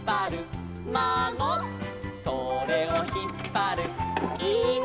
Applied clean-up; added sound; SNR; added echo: none; Keys jangling; 13 dB; none.